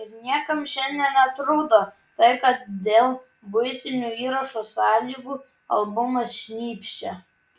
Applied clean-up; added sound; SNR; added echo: none; none; none; none.